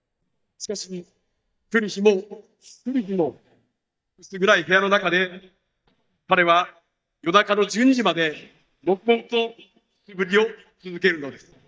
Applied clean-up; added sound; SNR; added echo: neural mask model DeepFilterNet 3.